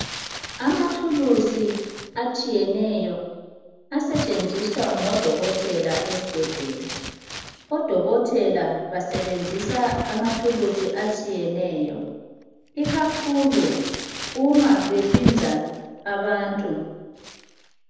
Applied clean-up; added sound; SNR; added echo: none; Crumpling, crinkling; 9 dB; reverberation time 1.0 s.